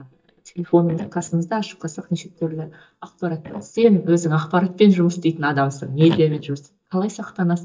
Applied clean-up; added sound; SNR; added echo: neural mask model DeepFilterNet 3.